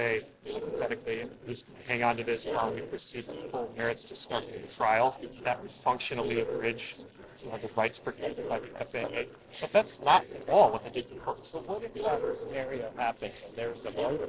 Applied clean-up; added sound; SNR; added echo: neural separator model SepFormer DNS4.